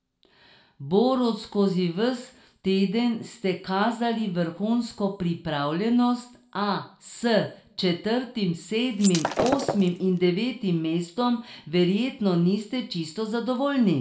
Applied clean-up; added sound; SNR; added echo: none; Shatter; 4 dB; reverberation time 0.4 s.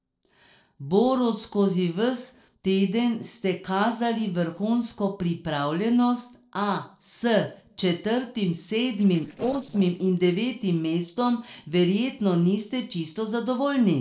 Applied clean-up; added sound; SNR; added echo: neural separator model SepFormer DNS4.